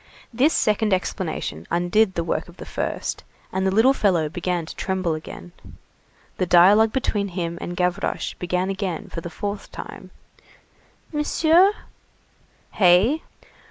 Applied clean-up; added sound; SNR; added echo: none; none; none; none.